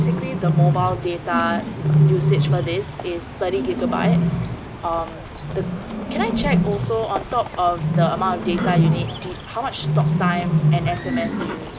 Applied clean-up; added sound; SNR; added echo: none; Bird; -4 dB; none.